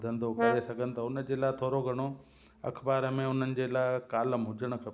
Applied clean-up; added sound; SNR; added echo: none; Brass instrument; 5 dB; none.